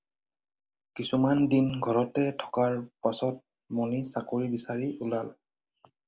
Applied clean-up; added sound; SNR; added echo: none; none; none; none.